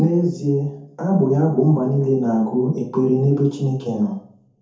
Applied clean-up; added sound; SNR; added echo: none; none; none; reverberation time 0.5 s.